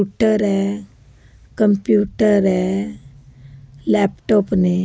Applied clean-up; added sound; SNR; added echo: none; none; none; none.